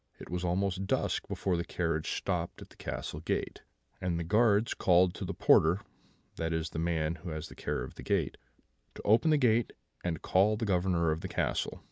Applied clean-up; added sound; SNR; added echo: none; none; none; none.